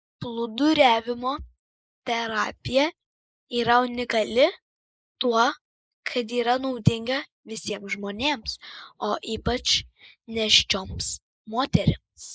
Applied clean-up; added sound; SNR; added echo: neural mask model Resemble Enhance denoiser.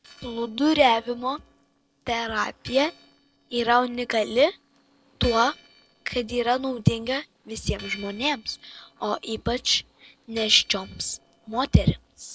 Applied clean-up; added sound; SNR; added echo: neural separator model SepFormer DNS4.